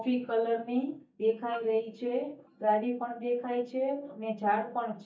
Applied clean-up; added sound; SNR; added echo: neural mask model DeepFilterNet 3.